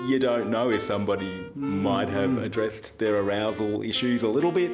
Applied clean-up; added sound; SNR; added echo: none; Wind instrument, woodwind instrument; 15 dB; none.